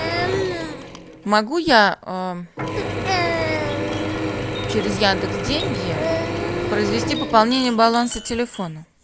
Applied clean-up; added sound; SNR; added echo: none; Drill / Mechanisms; 6 dB; none.